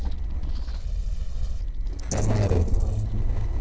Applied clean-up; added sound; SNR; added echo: neural separator model SepFormer DNS4.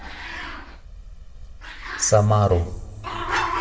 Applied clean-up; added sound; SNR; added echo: none; Growling; 8 dB; reverberation time 0.8 s.